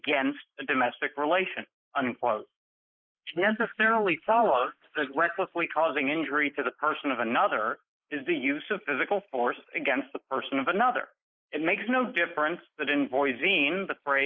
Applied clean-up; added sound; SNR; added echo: neural mask model Resemble Enhance denoiser.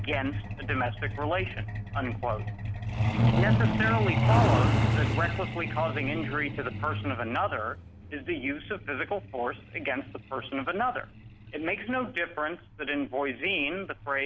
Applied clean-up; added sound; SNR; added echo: none; Truck; -2 dB; none.